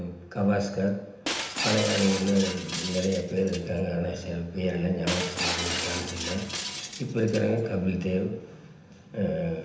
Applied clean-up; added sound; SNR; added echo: none; Shatter; 6 dB; reverberation time 0.8 s.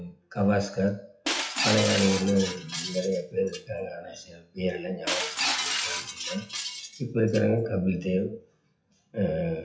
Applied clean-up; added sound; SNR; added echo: classical method WPE with log-MMSE.